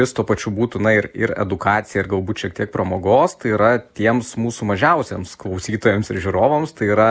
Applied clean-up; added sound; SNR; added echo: none; none; none; none.